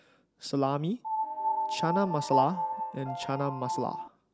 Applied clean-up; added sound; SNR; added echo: none; Piano; 0 dB; none.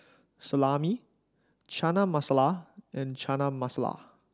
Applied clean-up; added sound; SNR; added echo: none; none; none; none.